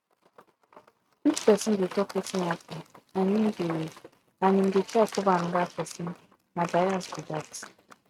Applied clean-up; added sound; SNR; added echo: neural mask model RNNoise.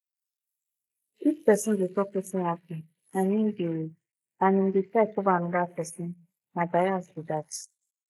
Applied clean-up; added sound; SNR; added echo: neural mask model Resemble Enhance denoiser.